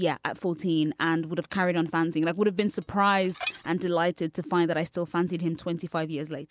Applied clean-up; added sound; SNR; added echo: none; Dishes, pots, and pans; 14 dB; none.